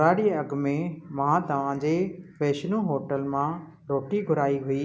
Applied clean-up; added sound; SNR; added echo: none; none; none; none.